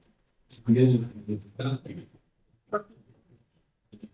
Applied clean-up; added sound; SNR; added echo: neural mask model DeepFilterNet 3.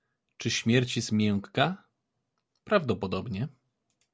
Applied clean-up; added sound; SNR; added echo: none; none; none; none.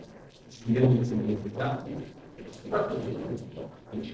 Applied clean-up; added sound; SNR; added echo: neural separator model SepFormer DNS4.